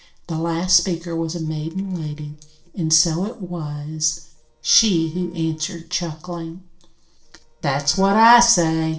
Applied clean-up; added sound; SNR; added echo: neural separator model SepFormer DNS4.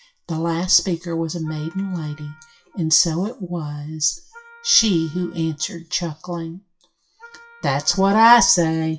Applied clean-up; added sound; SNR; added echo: classical method WPE with log-MMSE.